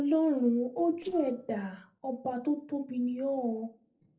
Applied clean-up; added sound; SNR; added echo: neural separator model SepFormer DNS4.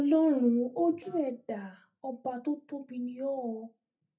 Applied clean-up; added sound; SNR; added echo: neural mask model DeepFilterNet 3.